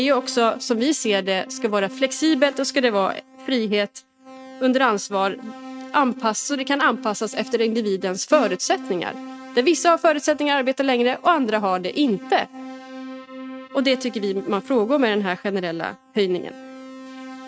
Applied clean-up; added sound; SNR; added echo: neural mask model RNNoise.